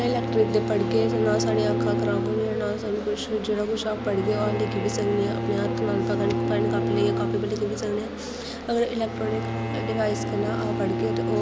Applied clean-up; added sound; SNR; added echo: none; Bowed string instrument; 2 dB; none.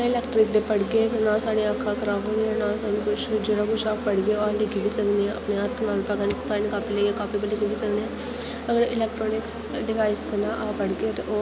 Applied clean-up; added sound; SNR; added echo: none; none; none; none.